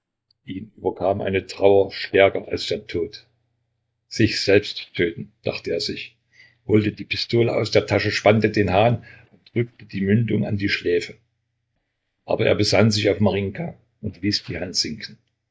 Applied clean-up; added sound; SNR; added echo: neural mask model DeepFilterNet 3.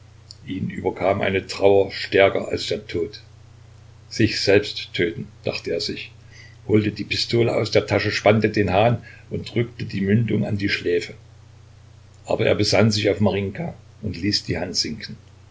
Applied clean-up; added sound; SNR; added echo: none; none; none; none.